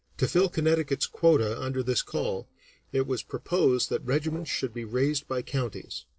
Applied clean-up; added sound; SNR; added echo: neural separator model SepFormer DNS4.